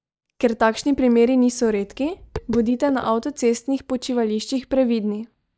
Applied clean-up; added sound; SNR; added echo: neural mask model DeepFilterNet 3.